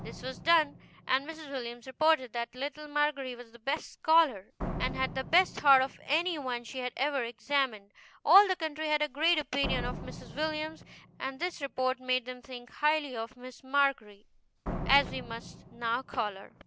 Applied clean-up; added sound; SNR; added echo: none; Slam; 13 dB; none.